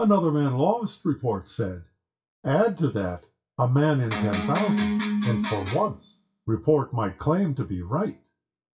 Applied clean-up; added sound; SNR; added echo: classical method WPE with log-MMSE.